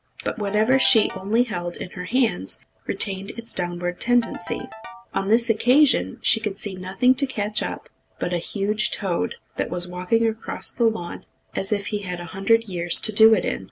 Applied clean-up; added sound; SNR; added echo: none; Ringtone / Keyboard (musical); 19 dB; none.